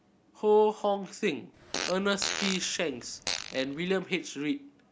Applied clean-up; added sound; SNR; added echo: none; Fart; 7 dB; none.